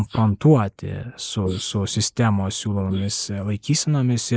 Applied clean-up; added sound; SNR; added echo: neural mask model Resemble Enhance denoiser.